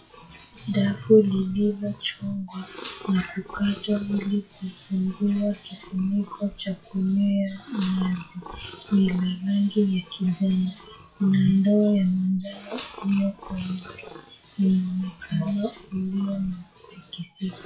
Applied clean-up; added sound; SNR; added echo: classical method WPE with log-MMSE.